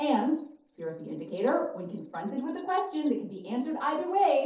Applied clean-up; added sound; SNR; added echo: neural separator model SepFormer DNS4.